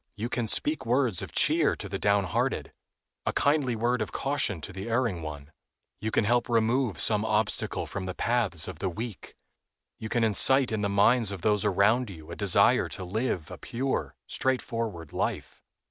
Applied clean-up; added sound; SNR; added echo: none; none; none; none.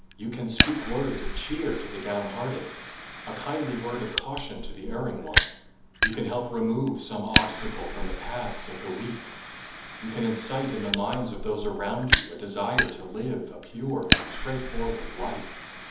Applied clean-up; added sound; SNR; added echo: none; Fire; -1 dB; reverberation time 1.3 s.